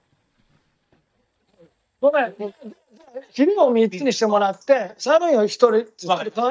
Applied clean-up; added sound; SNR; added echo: neural mask model DeepFilterNet 3.